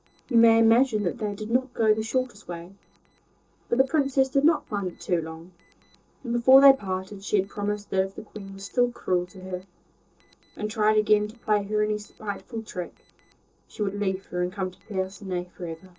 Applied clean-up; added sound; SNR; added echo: neural separator model SepFormer DNS4.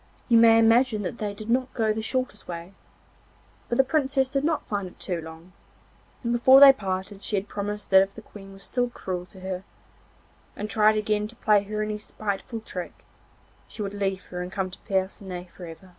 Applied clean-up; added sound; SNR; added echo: none; none; none; none.